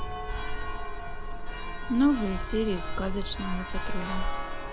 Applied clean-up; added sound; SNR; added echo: none; Church bell; -1 dB; none.